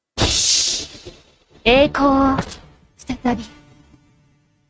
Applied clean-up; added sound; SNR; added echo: neural mask model RNNoise.